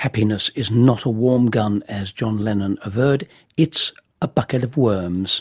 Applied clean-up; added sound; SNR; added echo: none; none; none; none.